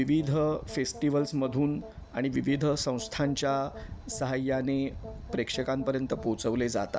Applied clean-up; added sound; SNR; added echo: none; Brass instrument; 19 dB; none.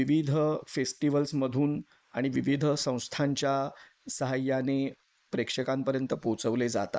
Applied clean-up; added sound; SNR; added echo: neural mask model Resemble Enhance denoiser.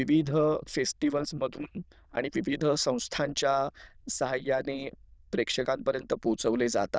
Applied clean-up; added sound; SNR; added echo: neural diffusion model UNIVERSE++.